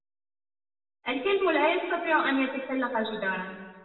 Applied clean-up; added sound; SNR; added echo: none; none; none; reverberation time 1.3 s.